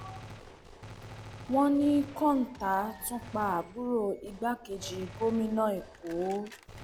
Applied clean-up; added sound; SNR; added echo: none; Gunshot, gunfire; 16 dB; none.